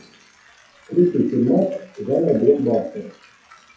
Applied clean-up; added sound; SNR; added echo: classical method WPE with log-MMSE.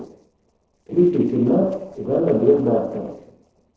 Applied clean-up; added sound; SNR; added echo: neural separator model SepFormer DNS4.